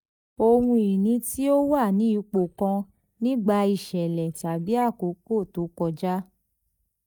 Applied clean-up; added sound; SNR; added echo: neural mask model DeepFilterNet 3.